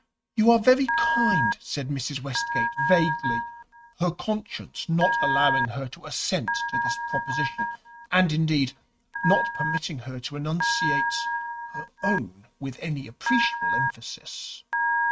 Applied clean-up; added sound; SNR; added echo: neural mask model RNNoise.